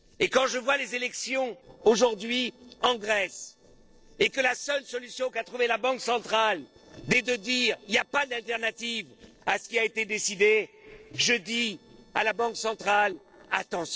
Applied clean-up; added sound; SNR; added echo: neural separator model SepFormer DNS4.